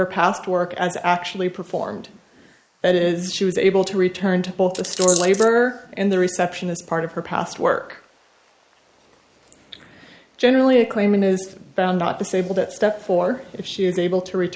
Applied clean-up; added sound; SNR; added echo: neural mask model Resemble Enhance denoiser.